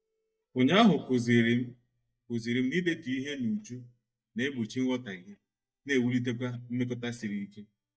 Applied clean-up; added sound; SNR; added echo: neural mask model DeepFilterNet 3.